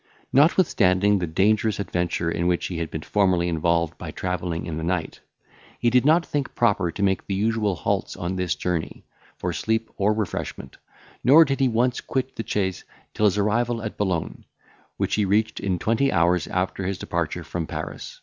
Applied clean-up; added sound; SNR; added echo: none; none; none; none.